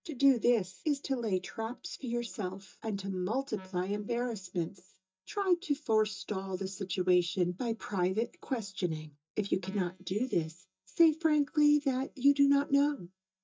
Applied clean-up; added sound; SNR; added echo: neural mask model DeepFilterNet 3.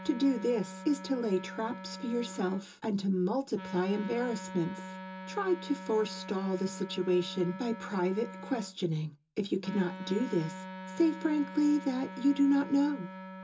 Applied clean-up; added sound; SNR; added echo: none; Wind instrument, woodwind instrument; 12 dB; reverberation time 0.2 s.